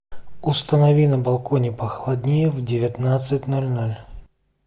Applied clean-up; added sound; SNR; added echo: none; none; none; none.